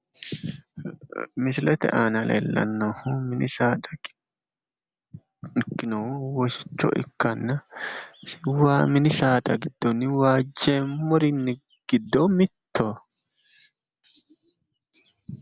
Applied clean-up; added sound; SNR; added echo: none; none; none; none.